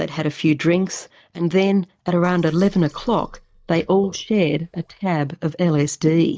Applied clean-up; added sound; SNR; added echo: neural mask model DeepFilterNet 3.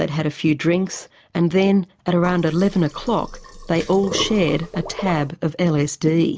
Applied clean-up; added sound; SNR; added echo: none; Sink (filling or washing); 12 dB; none.